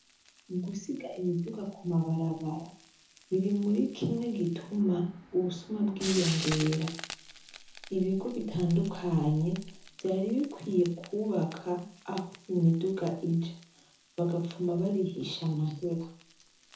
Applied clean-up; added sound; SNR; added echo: none; Frying (food); 16 dB; reverberation time 0.6 s.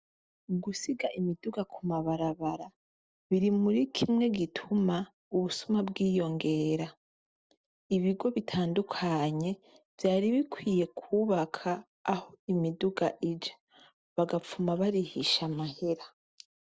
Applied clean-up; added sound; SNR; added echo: none; none; none; none.